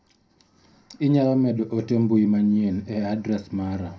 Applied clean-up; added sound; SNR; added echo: none; none; none; reverberation time 0.2 s.